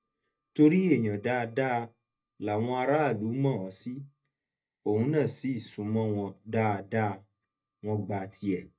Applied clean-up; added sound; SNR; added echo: neural mask model DeepFilterNet 3.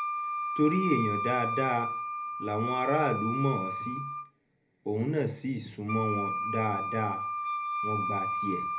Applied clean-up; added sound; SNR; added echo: none; Wind instrument, woodwind instrument; 2 dB; reverberation time 0.3 s.